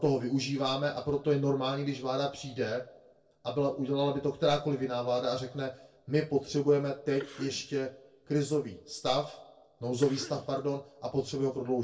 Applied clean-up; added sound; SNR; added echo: neural separator model SepFormer DNS4.